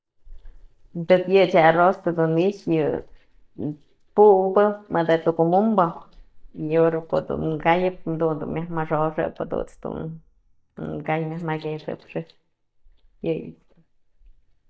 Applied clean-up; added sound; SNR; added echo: neural mask model DeepFilterNet 3.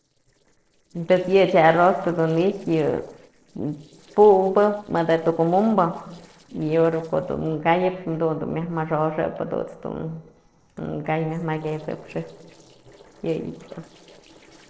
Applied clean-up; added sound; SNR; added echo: neural separator model SepFormer DNS4.